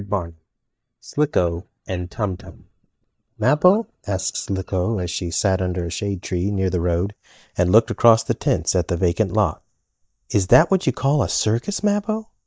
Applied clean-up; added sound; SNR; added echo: neural mask model DeepFilterNet 3.